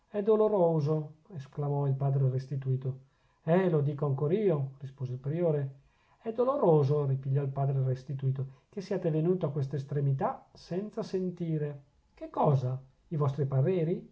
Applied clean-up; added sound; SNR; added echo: none; none; none; none.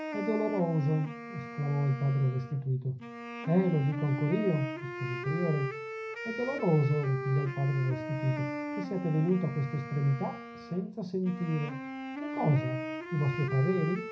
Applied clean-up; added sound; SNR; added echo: none; Wind instrument, woodwind instrument; 8 dB; reverberation time 0.5 s.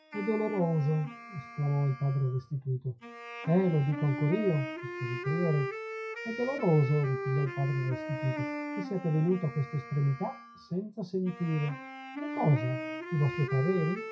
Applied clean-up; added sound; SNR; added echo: classical method WPE with log-MMSE.